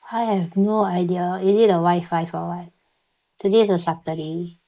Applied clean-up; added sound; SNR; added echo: neural mask model Resemble Enhance denoiser.